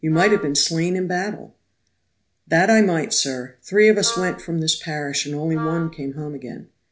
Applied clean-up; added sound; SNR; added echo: none; Wind instrument, woodwind instrument; 14 dB; none.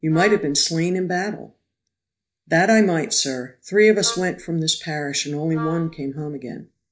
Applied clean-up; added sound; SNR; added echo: neural mask model DeepFilterNet 3.